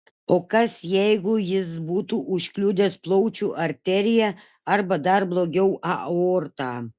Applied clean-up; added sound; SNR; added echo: none; none; none; none.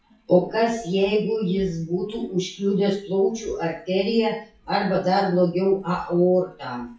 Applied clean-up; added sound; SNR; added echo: classical method WPE with log-MMSE.